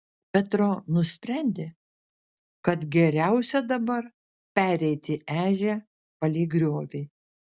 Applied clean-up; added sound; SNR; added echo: none; none; none; none.